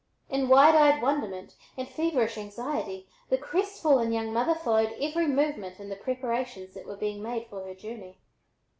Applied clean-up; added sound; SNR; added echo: none; none; none; none.